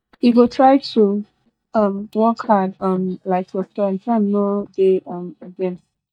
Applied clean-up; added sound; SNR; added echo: neural mask model DeepFilterNet 3.